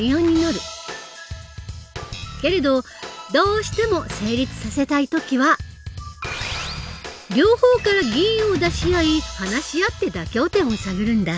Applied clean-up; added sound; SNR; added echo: none; none; none; none.